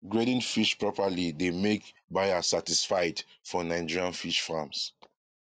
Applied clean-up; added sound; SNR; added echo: none; none; none; none.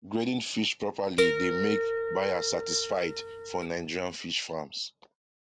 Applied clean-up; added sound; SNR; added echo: none; Harp; -1 dB; none.